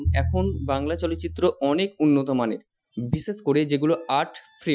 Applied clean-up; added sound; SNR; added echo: classical method Wiener filter.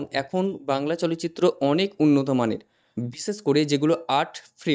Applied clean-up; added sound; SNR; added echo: neural mask model DeepFilterNet 3.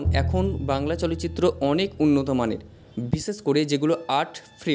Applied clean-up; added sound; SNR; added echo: none; Bowed string instrument; 5 dB; none.